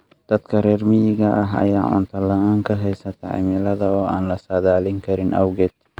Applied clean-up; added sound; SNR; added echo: none; none; none; none.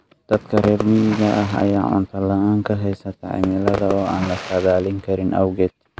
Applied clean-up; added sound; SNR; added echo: none; Fireworks; 10 dB; none.